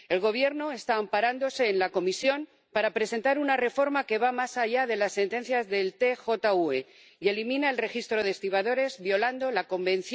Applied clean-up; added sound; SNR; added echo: none; none; none; none.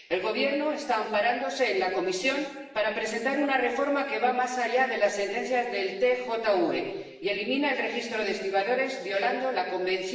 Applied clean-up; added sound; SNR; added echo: none; none; none; reverberation time 1.1 s.